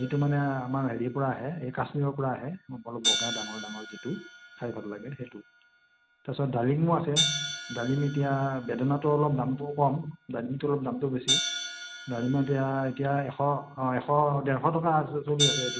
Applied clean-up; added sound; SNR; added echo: none; Hi-hat; 7 dB; none.